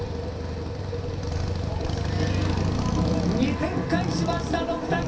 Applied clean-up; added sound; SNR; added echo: none; Motorcycle; -1 dB; reverberation time 0.3 s.